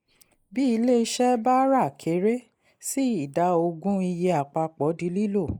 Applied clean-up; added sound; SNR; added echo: neural mask model Resemble Enhance denoiser.